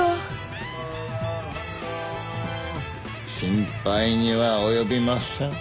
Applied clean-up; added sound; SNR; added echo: none; none; none; none.